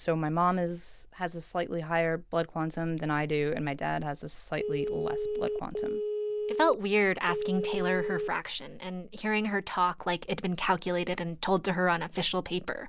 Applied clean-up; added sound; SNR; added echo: none; Telephone; 2 dB; none.